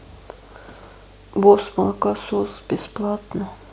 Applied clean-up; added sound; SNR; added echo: none; none; none; none.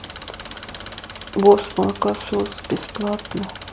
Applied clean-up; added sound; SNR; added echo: none; Engine; 15 dB; none.